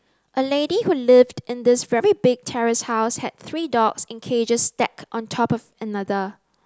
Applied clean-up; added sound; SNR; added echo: none; none; none; none.